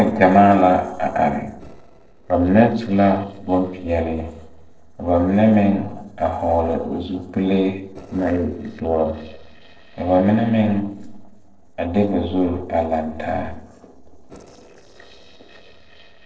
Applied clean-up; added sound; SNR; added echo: neural separator model SepFormer DNS4.